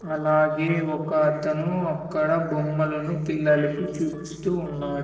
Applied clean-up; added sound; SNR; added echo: neural separator model SepFormer DNS4.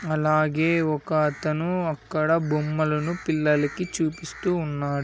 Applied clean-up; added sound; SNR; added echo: none; none; none; none.